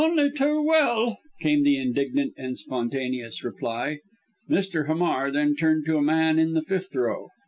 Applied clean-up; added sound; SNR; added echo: none; none; none; none.